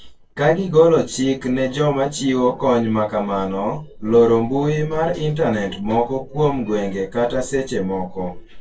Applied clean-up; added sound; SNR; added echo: neural separator model SepFormer DNS4.